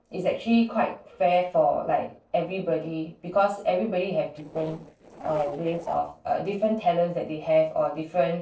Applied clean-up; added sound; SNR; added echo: neural separator model SepFormer DNS4.